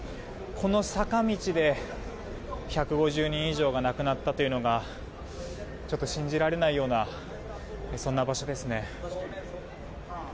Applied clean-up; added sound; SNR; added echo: none; none; none; none.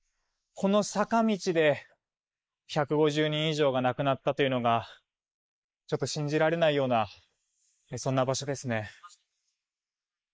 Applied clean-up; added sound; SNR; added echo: neural mask model Resemble Enhance denoiser.